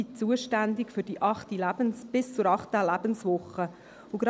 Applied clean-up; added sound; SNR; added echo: none; none; none; none.